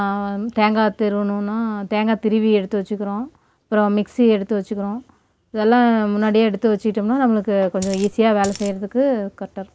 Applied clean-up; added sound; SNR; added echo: none; Coin (dropping); 15 dB; none.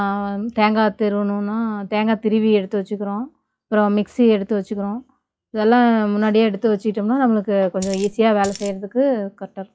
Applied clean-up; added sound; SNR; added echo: classical method log-MMSE.